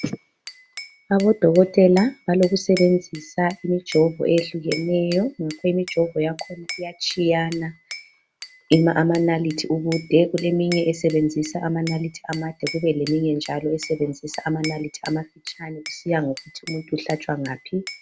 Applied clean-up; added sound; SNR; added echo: none; Glass / Bell; 18 dB; none.